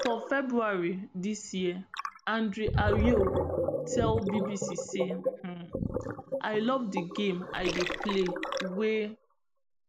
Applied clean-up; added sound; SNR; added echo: none; Gurgling; 2 dB; none.